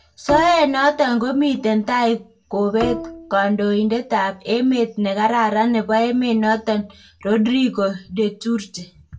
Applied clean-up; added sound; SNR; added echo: none; Bowed string instrument; 13 dB; reverberation time 0.2 s.